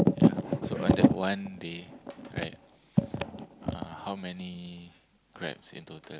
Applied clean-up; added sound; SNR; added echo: none; none; none; none.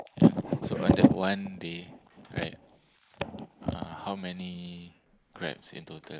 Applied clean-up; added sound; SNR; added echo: neural mask model Resemble Enhance denoiser.